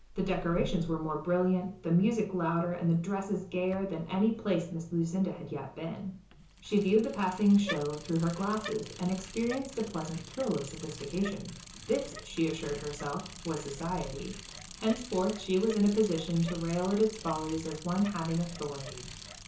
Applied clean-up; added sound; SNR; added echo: none; Bicycle; 14 dB; reverberation time 0.6 s.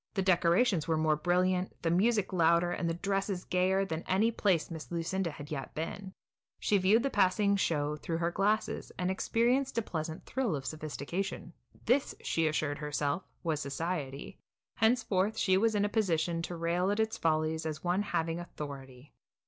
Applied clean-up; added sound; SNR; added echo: none; none; none; none.